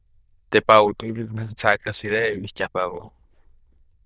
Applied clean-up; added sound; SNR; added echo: neural diffusion model UNIVERSE++.